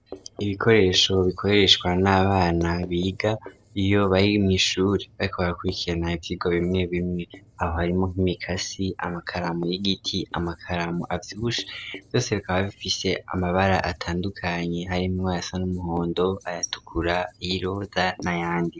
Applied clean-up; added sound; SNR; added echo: neural separator model SepFormer DNS4.